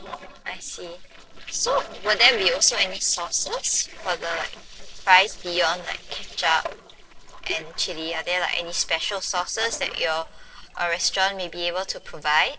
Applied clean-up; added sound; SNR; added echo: neural separator model SepFormer DNS4.